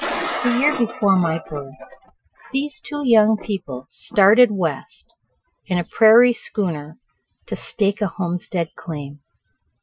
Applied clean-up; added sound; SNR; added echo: classical method Wiener filter.